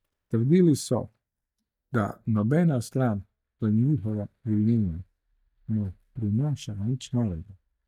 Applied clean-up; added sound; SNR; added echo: neural mask model DeepFilterNet 3.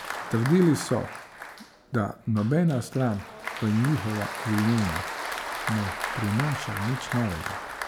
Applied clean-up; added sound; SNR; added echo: none; Applause; 8 dB; none.